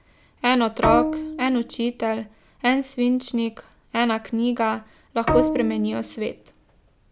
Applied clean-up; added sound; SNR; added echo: none; Bowed string instrument; 3 dB; none.